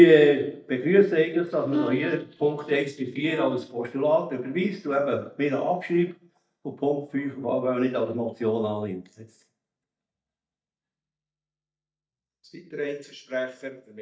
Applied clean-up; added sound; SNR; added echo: neural mask model DeepFilterNet 3.